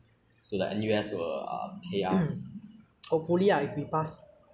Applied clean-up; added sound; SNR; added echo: none; none; none; none.